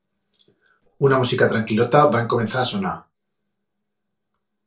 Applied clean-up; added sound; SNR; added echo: neural separator model SepFormer DNS4.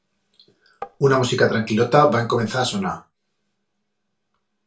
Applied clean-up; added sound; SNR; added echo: none; Tap; 15 dB; reverberation time 0.3 s.